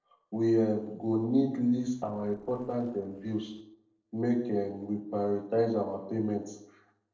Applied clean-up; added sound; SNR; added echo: neural separator model SepFormer DNS4.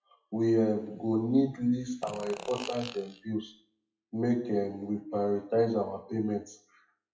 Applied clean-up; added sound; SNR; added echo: classical method WPE with log-MMSE.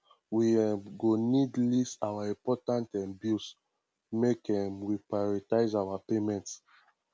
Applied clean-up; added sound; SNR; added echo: none; none; none; none.